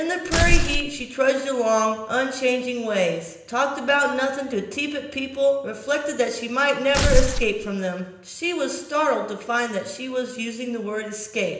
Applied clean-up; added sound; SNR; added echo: none; Tearing; -4 dB; reverberation time 0.9 s.